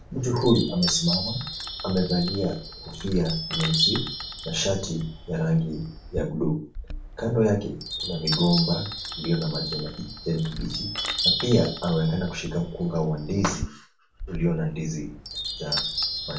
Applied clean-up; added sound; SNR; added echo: none; Chime; 5 dB; reverberation time 0.3 s.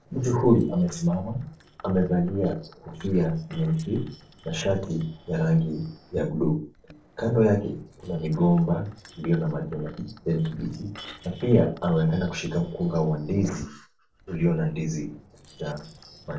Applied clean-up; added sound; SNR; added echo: neural separator model SepFormer DNS4.